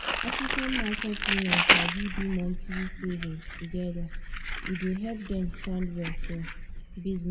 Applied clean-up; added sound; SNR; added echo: none; Crumpling, crinkling; -2 dB; reverberation time 0.7 s.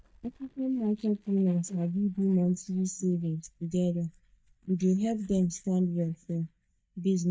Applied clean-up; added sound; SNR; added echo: neural mask model DeepFilterNet 3.